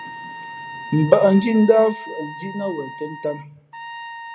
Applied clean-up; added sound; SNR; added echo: none; Trumpet; 14 dB; none.